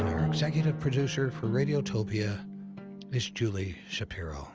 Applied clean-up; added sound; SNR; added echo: none; Drum; 12 dB; none.